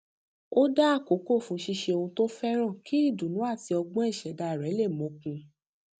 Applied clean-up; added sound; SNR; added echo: none; none; none; none.